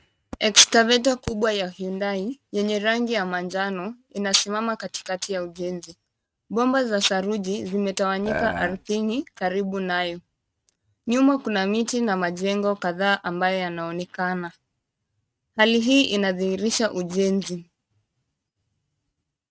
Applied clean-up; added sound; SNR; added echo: neural mask model RNNoise.